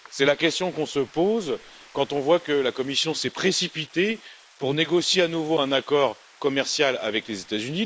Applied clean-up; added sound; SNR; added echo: neural mask model Resemble Enhance denoiser.